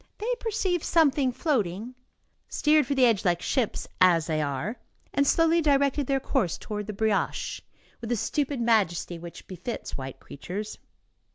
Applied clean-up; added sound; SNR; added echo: none; none; none; none.